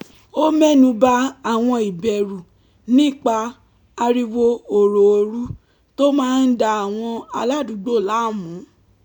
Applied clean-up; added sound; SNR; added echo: none; none; none; none.